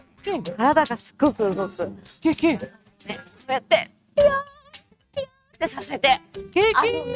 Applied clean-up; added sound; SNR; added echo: neural mask model RNNoise.